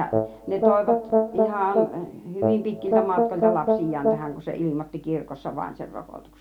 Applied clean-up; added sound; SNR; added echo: none; Brass instrument; -4 dB; none.